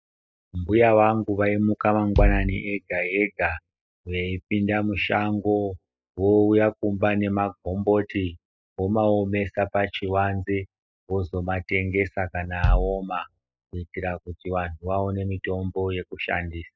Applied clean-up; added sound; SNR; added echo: classical method spectral subtraction.